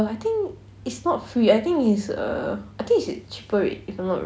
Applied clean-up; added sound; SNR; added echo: none; none; none; none.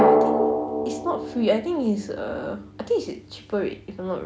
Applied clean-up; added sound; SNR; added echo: none; Drum; -1 dB; none.